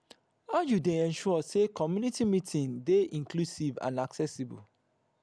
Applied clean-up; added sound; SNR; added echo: none; none; none; none.